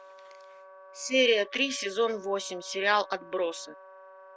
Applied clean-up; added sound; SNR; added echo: none; Wind instrument, woodwind instrument; 19 dB; none.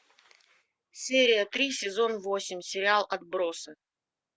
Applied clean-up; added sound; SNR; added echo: none; none; none; none.